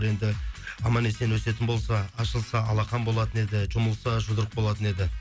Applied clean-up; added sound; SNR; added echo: none; none; none; none.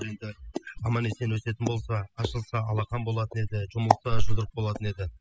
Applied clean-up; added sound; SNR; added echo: classical method spectral subtraction.